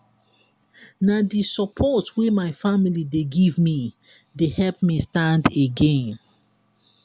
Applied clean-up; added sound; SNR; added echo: none; none; none; none.